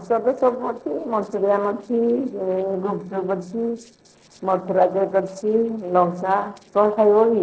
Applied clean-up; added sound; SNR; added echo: neural separator model SepFormer DNS4.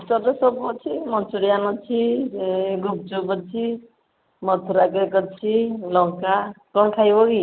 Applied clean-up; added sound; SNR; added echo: none; none; none; none.